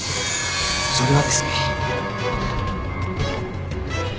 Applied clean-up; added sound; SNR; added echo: none; Electric guitar; 19 dB; none.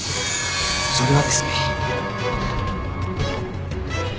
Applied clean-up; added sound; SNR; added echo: none; none; none; none.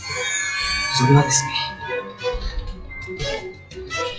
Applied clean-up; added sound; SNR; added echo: classical method log-MMSE.